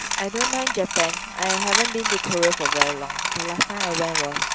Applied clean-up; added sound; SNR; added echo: none; Coin (dropping); -3 dB; none.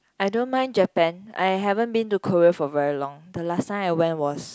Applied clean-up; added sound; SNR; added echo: none; none; none; none.